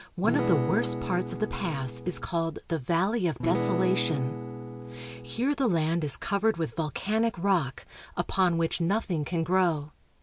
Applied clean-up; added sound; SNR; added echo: none; Acoustic guitar / Strum; 4 dB; none.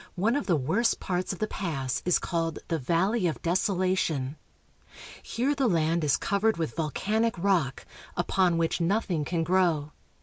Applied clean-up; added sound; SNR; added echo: none; none; none; none.